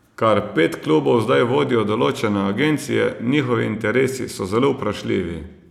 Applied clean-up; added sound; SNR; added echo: none; none; none; none.